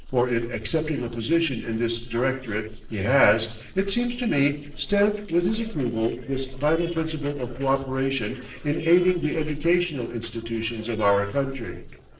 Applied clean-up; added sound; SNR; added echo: neural separator model SepFormer DNS4.